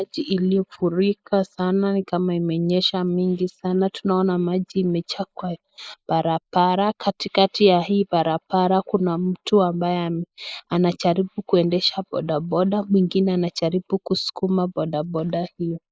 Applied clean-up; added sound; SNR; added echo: neural mask model Resemble Enhance denoiser.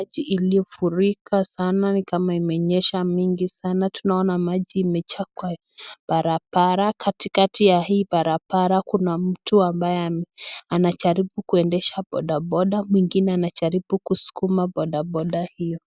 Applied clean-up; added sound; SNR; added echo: none; none; none; none.